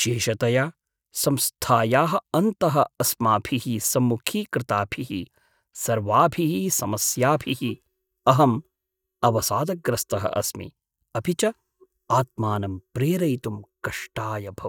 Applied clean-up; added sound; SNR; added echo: neural mask model DeepFilterNet 3.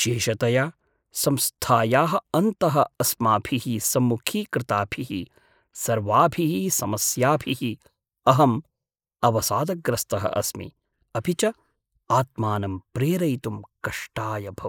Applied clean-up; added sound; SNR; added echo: neural mask model Resemble Enhance denoiser.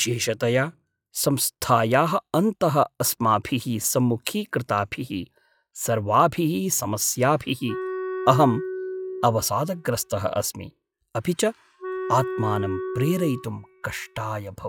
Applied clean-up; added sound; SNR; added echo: classical method log-MMSE.